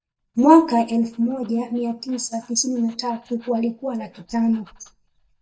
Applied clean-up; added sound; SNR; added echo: neural mask model DeepFilterNet 3.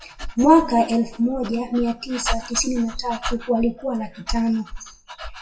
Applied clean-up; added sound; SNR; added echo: classical method WPE with log-MMSE.